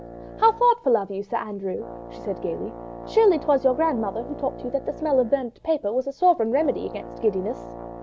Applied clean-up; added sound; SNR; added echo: none; Brass instrument; 15 dB; none.